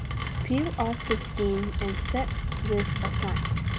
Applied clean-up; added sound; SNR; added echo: none; Rain; -2 dB; none.